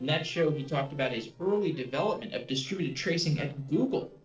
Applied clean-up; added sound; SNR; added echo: neural separator model SepFormer DNS4.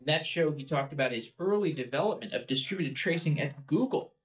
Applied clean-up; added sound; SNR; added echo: neural mask model DeepFilterNet 3.